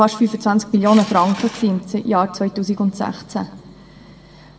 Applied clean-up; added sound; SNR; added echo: none; Subway, metro, underground / Engine; 14 dB; reverberation time 1.7 s.